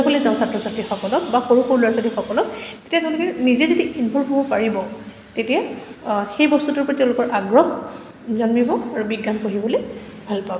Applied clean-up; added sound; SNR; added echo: none; none; none; none.